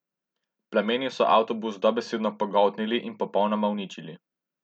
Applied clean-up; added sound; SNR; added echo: none; none; none; none.